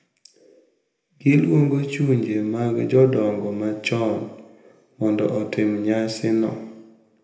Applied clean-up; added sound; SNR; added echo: none; none; none; reverberation time 0.9 s.